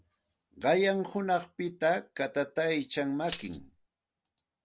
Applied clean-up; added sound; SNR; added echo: none; Tambourine; -4 dB; none.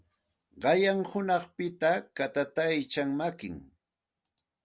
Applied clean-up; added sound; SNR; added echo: none; none; none; none.